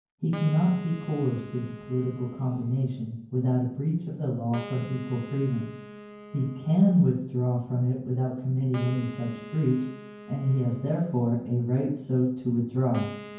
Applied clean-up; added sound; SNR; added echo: none; Wind instrument, woodwind instrument; 18 dB; reverberation time 0.9 s.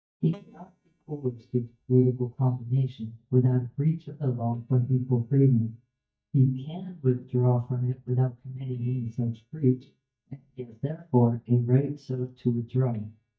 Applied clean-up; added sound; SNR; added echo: neural mask model DeepFilterNet 3.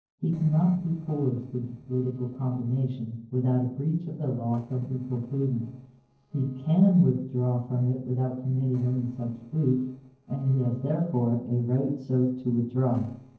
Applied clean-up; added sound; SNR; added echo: neural separator model SepFormer DNS4.